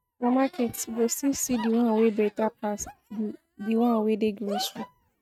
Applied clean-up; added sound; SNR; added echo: neural mask model RNNoise.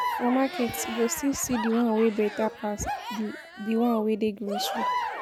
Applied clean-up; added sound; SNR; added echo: none; Crowd / Cheering; 7 dB; none.